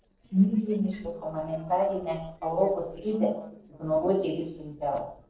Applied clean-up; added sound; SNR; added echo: neural separator model SepFormer DNS4.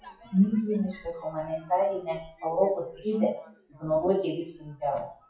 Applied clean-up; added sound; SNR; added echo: classical method WPE with log-MMSE.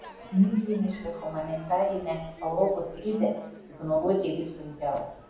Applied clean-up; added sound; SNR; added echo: none; Crowd / Fireworks; 19 dB; reverberation time 1.2 s.